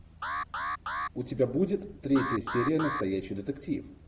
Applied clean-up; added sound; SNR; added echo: none; Alarm; 6 dB; none.